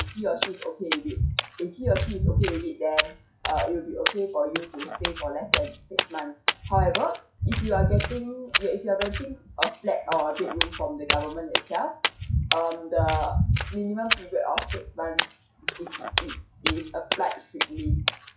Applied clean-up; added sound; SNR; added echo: classical method WPE with log-MMSE.